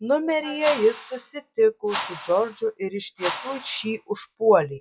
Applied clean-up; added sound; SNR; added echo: classical method log-MMSE.